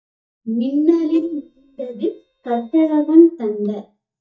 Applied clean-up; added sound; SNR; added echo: neural mask model DeepFilterNet 3.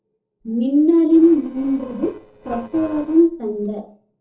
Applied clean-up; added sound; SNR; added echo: neural separator model SepFormer DNS4.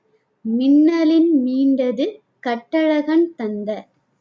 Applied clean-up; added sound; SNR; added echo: none; none; none; none.